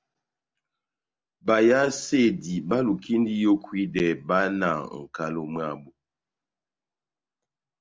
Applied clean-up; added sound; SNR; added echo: none; none; none; none.